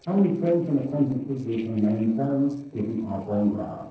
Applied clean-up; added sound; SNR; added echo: neural separator model SepFormer DNS4.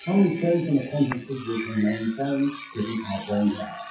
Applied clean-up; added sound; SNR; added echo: classical method WPE with log-MMSE.